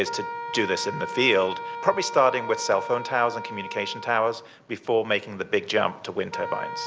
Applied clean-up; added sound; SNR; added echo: none; Wind instrument, woodwind instrument; 10 dB; none.